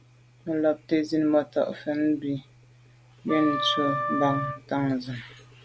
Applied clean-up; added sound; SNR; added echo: none; Wind instrument, woodwind instrument; 4 dB; none.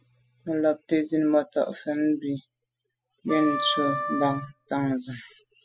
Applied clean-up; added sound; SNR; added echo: classical method spectral subtraction.